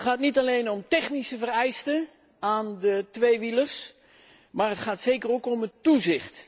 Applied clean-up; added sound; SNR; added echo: none; none; none; none.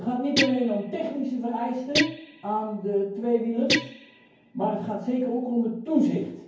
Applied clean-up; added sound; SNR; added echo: none; Guitar; 5 dB; reverberation time 0.9 s.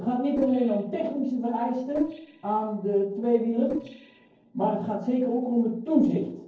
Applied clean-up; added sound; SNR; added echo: neural separator model SepFormer DNS4.